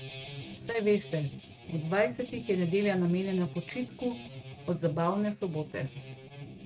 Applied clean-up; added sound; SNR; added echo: neural mask model RNNoise.